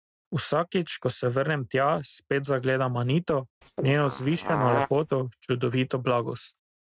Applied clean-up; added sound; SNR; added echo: neural mask model RNNoise.